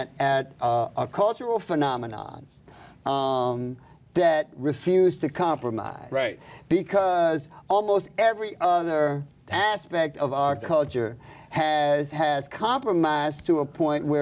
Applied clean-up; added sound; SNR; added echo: none; none; none; none.